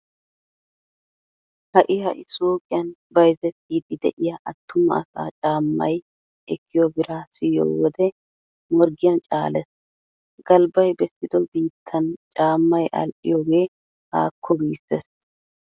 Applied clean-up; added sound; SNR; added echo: none; none; none; none.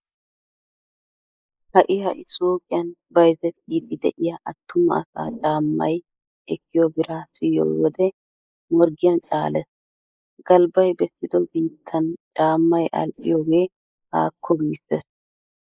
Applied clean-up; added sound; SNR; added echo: neural mask model Resemble Enhance denoiser.